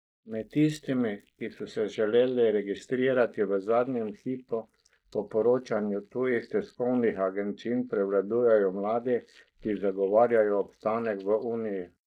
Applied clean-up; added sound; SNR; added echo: neural mask model DeepFilterNet 3.